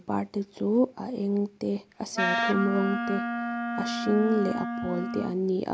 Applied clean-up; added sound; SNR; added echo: none; Wind instrument, woodwind instrument; 2 dB; none.